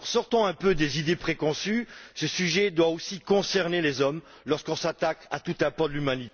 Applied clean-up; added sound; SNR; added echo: none; none; none; none.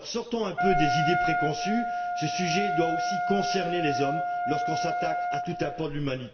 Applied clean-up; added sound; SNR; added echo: none; Wind instrument, woodwind instrument; -1 dB; reverberation time 1.9 s.